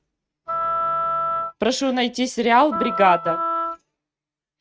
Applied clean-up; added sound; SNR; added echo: neural mask model RNNoise.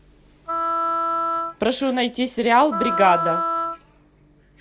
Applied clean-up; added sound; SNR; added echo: none; Wind instrument, woodwind instrument; 2 dB; none.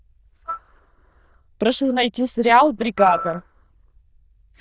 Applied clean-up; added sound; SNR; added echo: neural diffusion model UNIVERSE++.